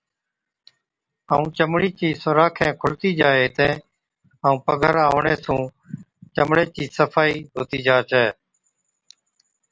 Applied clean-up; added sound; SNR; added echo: none; none; none; none.